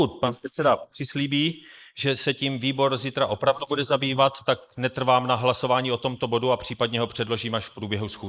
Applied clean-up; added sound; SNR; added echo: neural mask model Resemble Enhance denoiser.